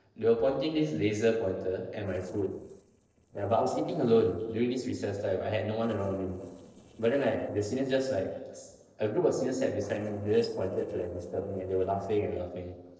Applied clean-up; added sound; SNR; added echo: neural separator model SepFormer DNS4.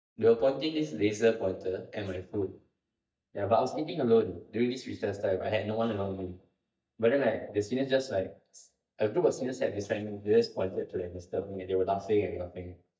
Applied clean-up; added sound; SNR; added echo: neural mask model DeepFilterNet 3.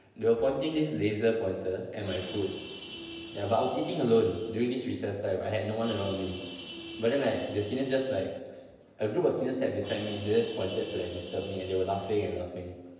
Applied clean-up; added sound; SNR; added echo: none; Vehicle horn, car horn, honking; 13 dB; reverberation time 1.0 s.